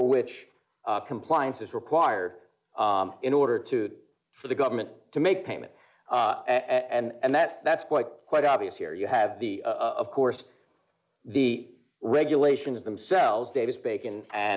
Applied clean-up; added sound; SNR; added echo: none; none; none; none.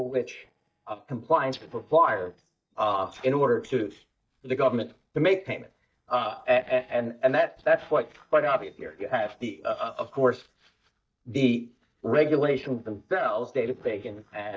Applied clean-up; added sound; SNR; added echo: neural mask model DeepFilterNet 3.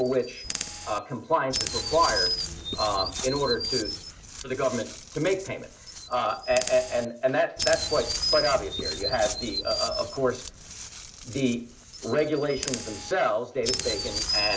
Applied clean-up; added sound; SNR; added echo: none; Chirp, tweet; 5 dB; reverberation time 0.2 s.